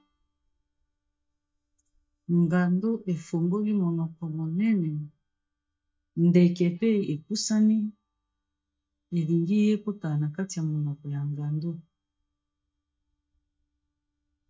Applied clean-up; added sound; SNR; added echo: neural mask model DeepFilterNet 3.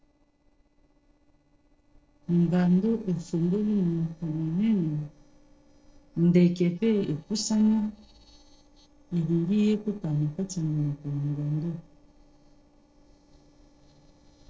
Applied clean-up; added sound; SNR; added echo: neural separator model SepFormer DNS4.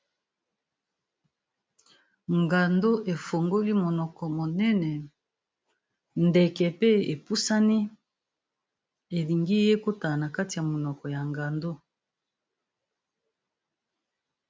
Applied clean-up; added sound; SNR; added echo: none; none; none; none.